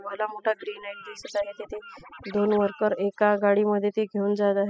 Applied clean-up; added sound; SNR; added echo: classical method spectral subtraction.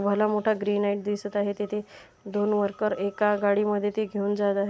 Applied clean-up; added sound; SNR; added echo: none; none; none; none.